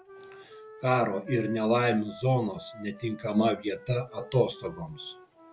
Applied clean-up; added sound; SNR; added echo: none; Wind instrument, woodwind instrument; 19 dB; none.